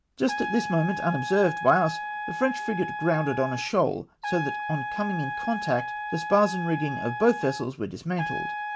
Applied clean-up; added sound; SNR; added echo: none; Trumpet; 7 dB; none.